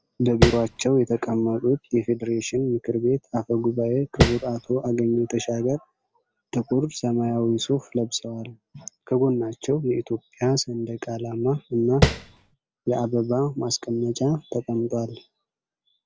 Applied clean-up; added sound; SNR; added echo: none; Tap; -3 dB; none.